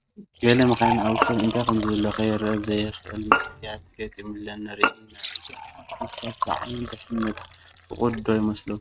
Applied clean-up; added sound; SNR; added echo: neural mask model RNNoise.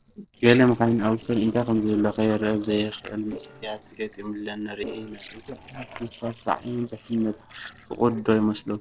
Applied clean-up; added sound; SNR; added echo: neural separator model SepFormer DNS4.